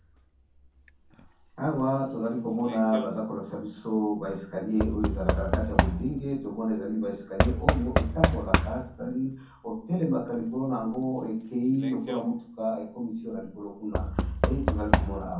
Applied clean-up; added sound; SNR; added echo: none; Knock / Wood; 1 dB; reverberation time 0.6 s.